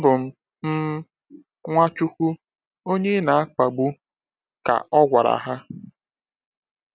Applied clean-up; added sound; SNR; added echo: none; none; none; none.